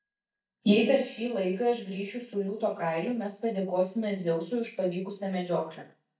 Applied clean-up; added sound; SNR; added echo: neural mask model DeepFilterNet 3.